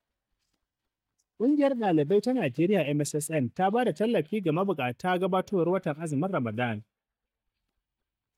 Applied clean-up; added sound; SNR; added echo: neural mask model DeepFilterNet 3.